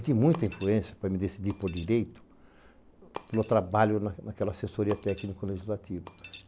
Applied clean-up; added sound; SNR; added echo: none; Shatter; 18 dB; none.